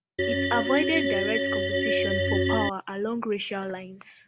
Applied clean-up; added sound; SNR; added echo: none; Organ; -5 dB; none.